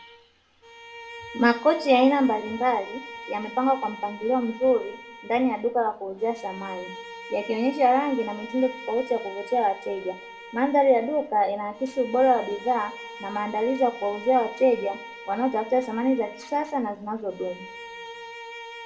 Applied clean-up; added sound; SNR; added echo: none; Bowed string instrument; 16 dB; reverberation time 0.8 s.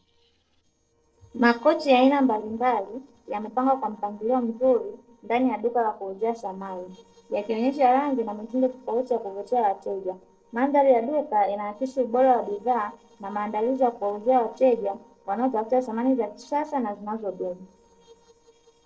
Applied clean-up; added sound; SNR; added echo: neural separator model SepFormer DNS4.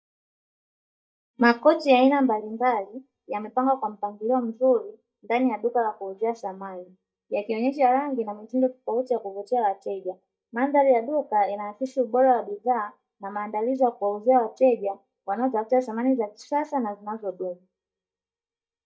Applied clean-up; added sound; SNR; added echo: neural mask model DeepFilterNet 3.